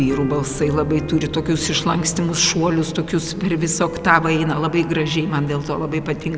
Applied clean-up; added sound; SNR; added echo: none; none; none; none.